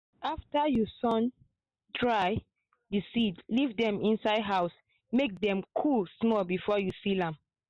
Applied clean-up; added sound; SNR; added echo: none; none; none; none.